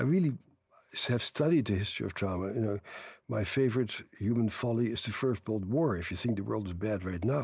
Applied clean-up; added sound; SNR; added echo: none; none; none; none.